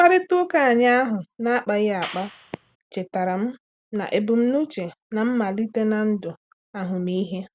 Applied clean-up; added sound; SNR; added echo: none; Clapping; 13 dB; none.